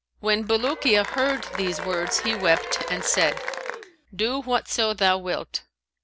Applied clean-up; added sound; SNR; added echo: none; Applause / Cheering; 7 dB; none.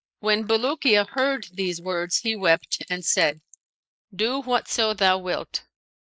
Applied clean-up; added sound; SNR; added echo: neural mask model Resemble Enhance denoiser.